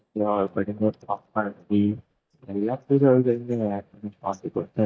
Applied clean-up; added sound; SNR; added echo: neural mask model DeepFilterNet 3.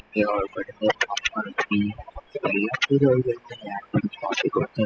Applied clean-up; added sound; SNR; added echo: classical method spectral subtraction.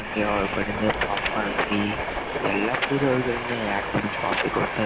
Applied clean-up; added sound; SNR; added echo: none; Train; 3 dB; none.